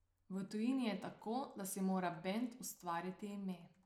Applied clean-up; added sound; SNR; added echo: none; none; none; none.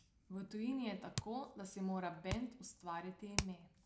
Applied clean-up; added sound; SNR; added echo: none; Hands; 0 dB; none.